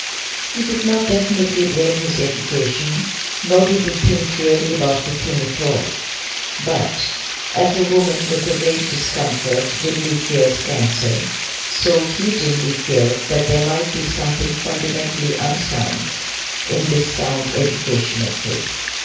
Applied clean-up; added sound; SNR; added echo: none; Water; 5 dB; reverberation time 0.6 s.